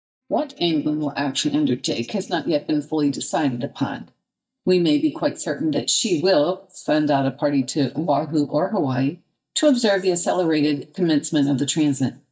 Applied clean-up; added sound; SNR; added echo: neural mask model DeepFilterNet 3.